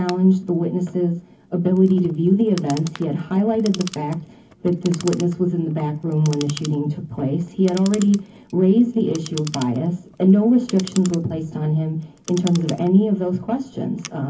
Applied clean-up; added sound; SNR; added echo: none; Clock; 20 dB; reverberation time 0.3 s.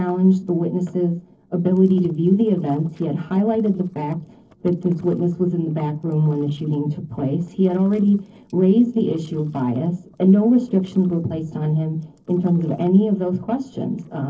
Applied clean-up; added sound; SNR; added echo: neural separator model SepFormer DNS4.